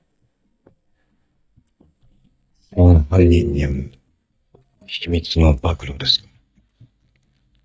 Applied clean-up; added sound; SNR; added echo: neural mask model DeepFilterNet 3.